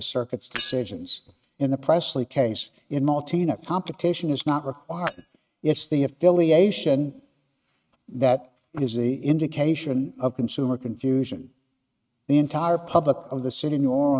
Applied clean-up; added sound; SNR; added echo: neural mask model RNNoise.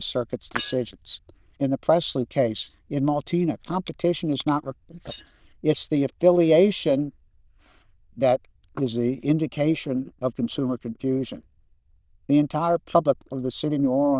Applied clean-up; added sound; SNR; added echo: neural diffusion model UNIVERSE++.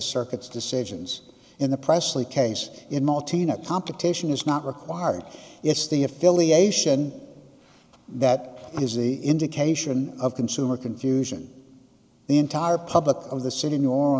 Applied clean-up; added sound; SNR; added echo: none; none; none; none.